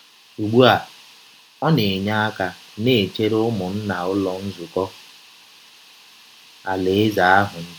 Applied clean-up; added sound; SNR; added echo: none; none; none; none.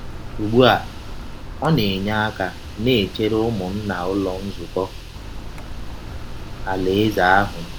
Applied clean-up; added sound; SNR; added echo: none; Car; 10 dB; none.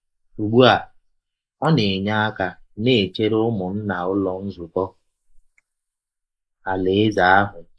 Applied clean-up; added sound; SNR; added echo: neural mask model Resemble Enhance denoiser.